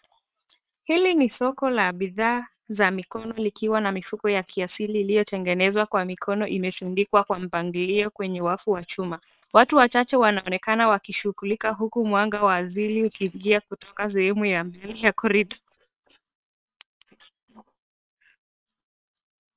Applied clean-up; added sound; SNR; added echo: neural separator model SepFormer WHAM!.